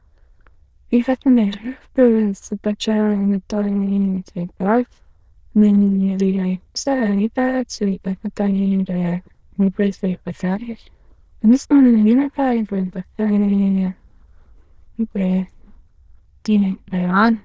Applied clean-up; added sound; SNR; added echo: neural diffusion model UNIVERSE++.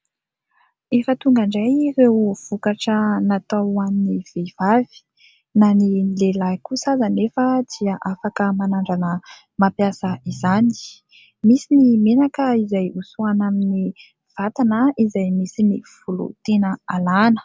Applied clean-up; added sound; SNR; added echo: none; none; none; none.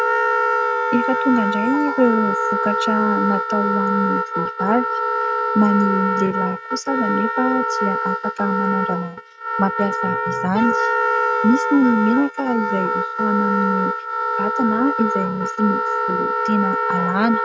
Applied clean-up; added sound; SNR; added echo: neural mask model RNNoise.